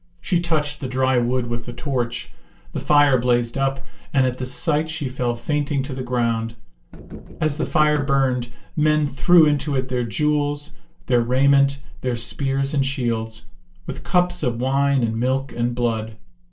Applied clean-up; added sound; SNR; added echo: neural separator model SepFormer DNS4.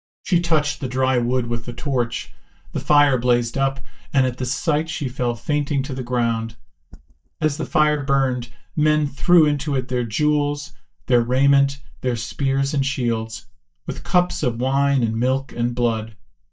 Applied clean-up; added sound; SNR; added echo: neural mask model DeepFilterNet 3.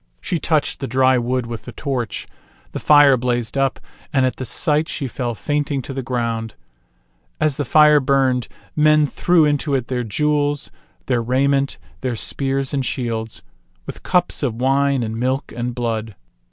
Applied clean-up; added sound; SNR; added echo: none; none; none; none.